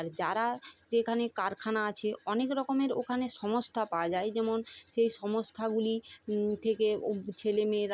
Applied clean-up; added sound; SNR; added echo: none; none; none; none.